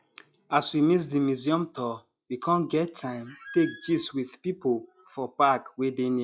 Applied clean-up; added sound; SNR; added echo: classical method log-MMSE.